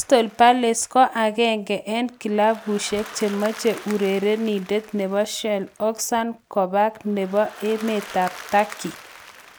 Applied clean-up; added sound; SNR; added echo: none; Applause; 19 dB; none.